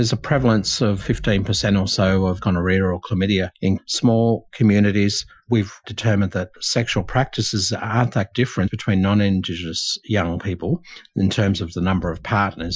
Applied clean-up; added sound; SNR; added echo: classical method Wiener filter.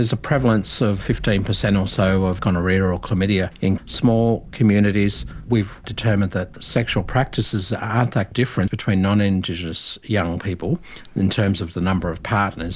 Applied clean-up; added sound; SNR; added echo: none; Thunderstorm; 17 dB; none.